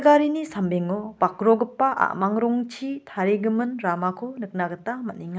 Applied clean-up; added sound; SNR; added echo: none; none; none; none.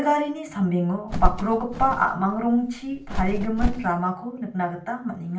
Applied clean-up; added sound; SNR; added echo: none; Bird; 1 dB; reverberation time 0.3 s.